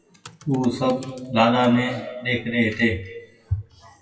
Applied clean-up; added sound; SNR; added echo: classical method WPE with log-MMSE.